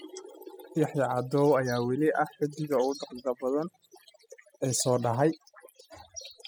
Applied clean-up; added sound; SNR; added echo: classical method spectral subtraction.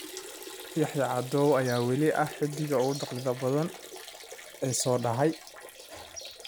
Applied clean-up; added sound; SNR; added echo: none; Liquid; 15 dB; none.